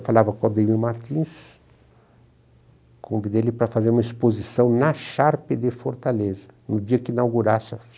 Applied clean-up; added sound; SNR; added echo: none; none; none; none.